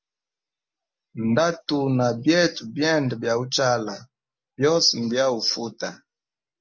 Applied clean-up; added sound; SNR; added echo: none; none; none; none.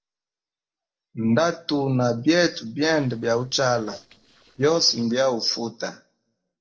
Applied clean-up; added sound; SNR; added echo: neural separator model SepFormer DNS4.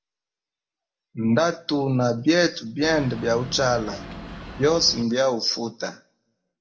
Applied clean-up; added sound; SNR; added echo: none; Boat, Water vehicle; 12 dB; reverberation time 0.4 s.